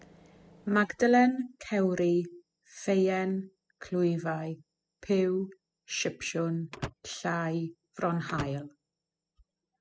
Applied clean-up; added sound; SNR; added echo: classical method spectral subtraction.